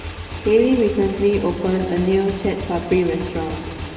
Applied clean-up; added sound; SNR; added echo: none; Motorcycle / Engine; 11 dB; reverberation time 2.9 s.